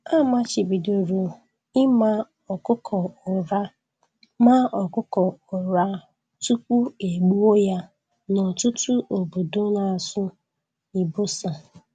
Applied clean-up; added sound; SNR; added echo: none; none; none; none.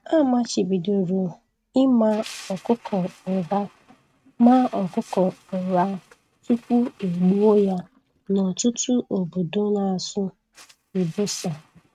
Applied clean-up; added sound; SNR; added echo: neural mask model RNNoise.